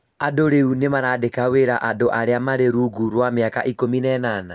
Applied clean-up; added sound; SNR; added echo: none; none; none; none.